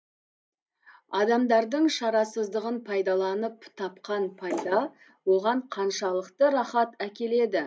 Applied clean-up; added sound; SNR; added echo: none; none; none; none.